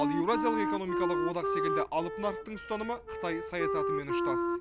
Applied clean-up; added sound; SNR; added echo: none; Wind instrument, woodwind instrument; -2 dB; none.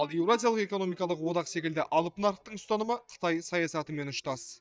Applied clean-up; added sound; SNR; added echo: neural mask model DeepFilterNet 3.